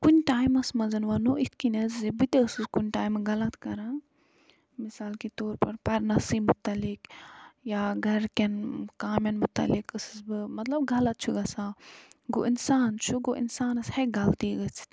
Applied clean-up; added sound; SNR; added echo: none; none; none; none.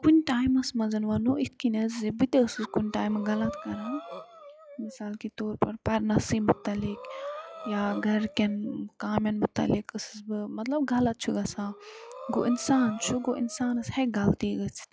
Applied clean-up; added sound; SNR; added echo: classical method log-MMSE.